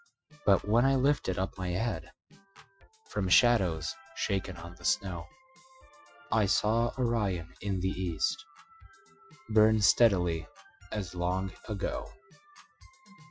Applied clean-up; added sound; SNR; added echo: classical method Wiener filter.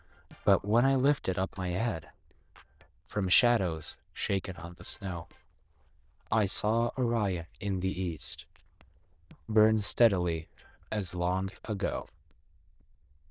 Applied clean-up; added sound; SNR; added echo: neural diffusion model UNIVERSE++.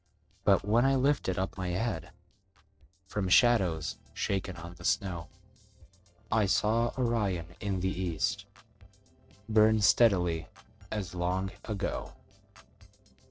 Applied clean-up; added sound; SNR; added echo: neural separator model SepFormer DNS4.